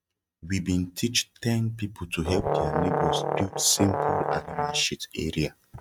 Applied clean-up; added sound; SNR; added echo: neural mask model RNNoise.